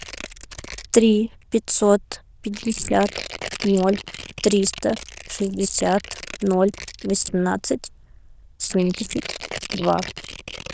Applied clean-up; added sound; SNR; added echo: neural diffusion model UNIVERSE++.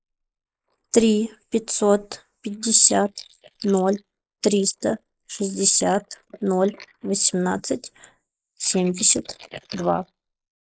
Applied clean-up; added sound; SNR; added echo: neural mask model Resemble Enhance denoiser.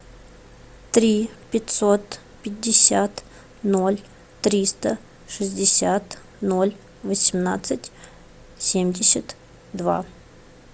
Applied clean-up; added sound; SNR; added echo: none; none; none; none.